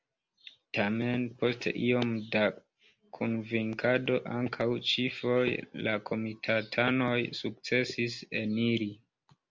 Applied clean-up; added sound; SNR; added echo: none; none; none; none.